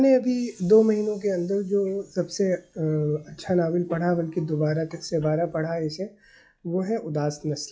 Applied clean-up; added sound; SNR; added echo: classical method log-MMSE.